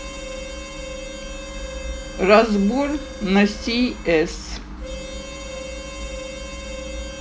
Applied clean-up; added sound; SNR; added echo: none; Harmonica; 12 dB; none.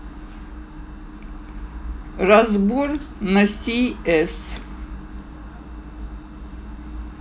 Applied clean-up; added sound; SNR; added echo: none; none; none; none.